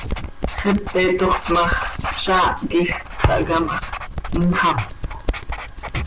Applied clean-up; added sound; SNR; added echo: none; Writing + Thump, thud; 4 dB; none.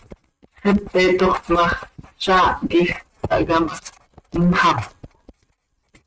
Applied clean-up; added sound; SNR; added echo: neural mask model RNNoise.